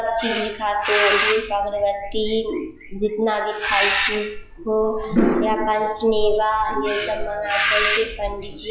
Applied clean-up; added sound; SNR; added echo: classical method log-MMSE.